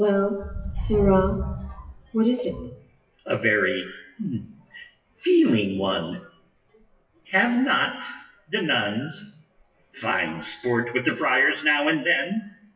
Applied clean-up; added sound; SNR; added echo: classical method WPE with log-MMSE.